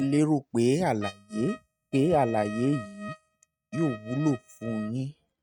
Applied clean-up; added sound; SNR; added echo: neural mask model RNNoise.